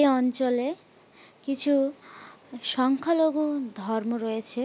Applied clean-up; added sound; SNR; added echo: none; none; none; none.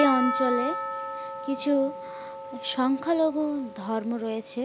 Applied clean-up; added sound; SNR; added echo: none; Percussion; 6 dB; none.